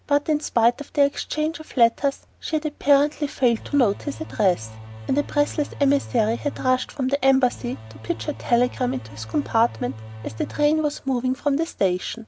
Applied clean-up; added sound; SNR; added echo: none; Engine / Domestic sounds, home sounds; 15 dB; none.